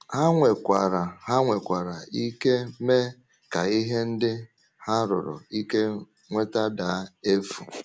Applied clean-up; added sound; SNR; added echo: none; none; none; none.